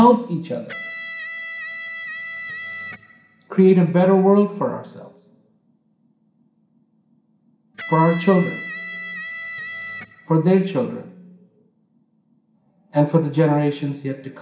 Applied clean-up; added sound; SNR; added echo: none; Electric guitar; 11 dB; reverberation time 0.5 s.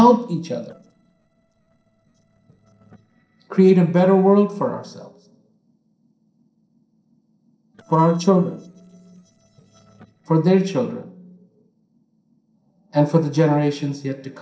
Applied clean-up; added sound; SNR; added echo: neural separator model SepFormer DNS4.